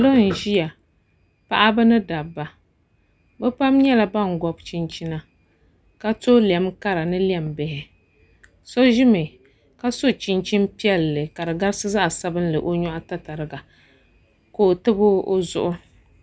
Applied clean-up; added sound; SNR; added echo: none; none; none; none.